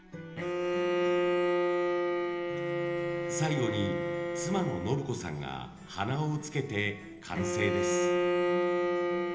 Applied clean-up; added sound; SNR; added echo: none; Bowed string instrument; -4 dB; reverberation time 0.8 s.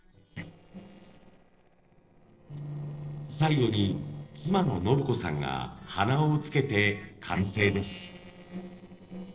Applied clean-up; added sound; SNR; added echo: neural separator model SepFormer DNS4.